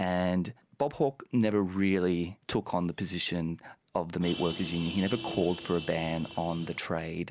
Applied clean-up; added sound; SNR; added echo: none; Vehicle horn, car horn, honking; 11 dB; none.